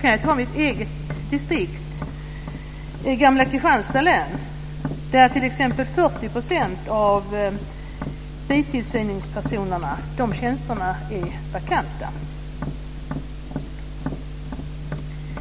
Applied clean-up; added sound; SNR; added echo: none; Tap; 13 dB; none.